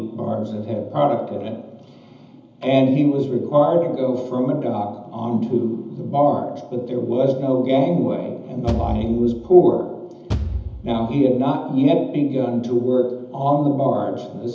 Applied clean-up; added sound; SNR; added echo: none; Bass drum / Thump, thud; 8 dB; reverberation time 0.8 s.